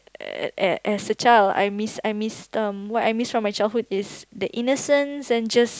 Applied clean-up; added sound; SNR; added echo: none; none; none; none.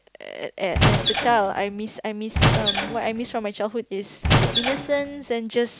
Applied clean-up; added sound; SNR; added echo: none; Squeak / Wood; -4 dB; none.